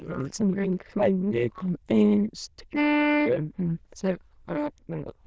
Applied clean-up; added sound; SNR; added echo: neural diffusion model UNIVERSE++.